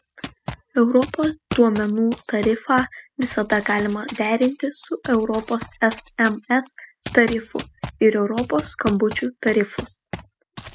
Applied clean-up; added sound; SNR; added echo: classical method spectral subtraction.